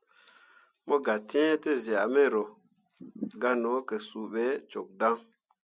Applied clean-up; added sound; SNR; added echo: none; none; none; none.